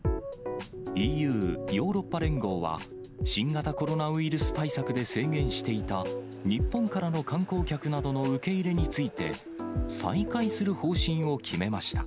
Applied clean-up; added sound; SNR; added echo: none; none; none; none.